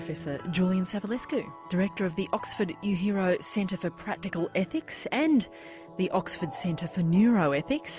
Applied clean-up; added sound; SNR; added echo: none; none; none; none.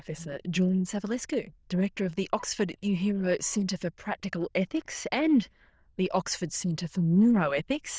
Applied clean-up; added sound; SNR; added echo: neural diffusion model UNIVERSE++.